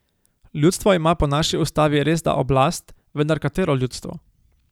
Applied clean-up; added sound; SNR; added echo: none; none; none; none.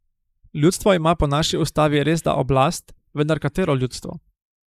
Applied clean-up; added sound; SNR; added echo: neural mask model Resemble Enhance denoiser.